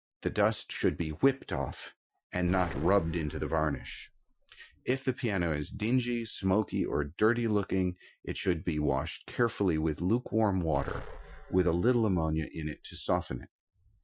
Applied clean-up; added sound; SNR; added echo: classical method Wiener filter.